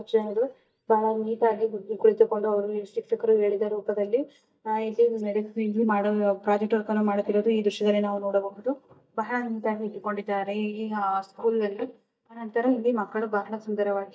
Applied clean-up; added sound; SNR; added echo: neural mask model DeepFilterNet 3.